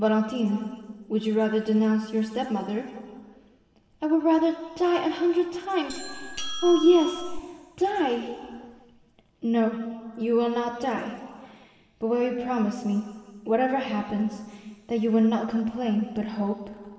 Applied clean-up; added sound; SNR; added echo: none; Doorbell; 7 dB; reverberation time 1.8 s.